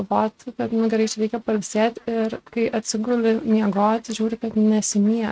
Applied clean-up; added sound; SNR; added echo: neural mask model RNNoise.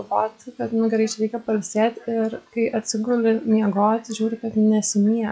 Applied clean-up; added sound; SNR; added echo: classical method log-MMSE.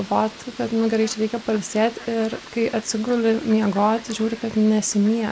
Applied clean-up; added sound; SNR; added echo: none; Fowl; 19 dB; none.